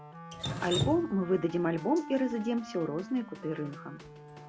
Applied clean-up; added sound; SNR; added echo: none; Wind instrument, woodwind instrument + Drip; 8 dB; none.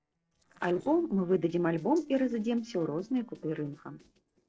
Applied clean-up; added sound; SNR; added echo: neural separator model SepFormer DNS4.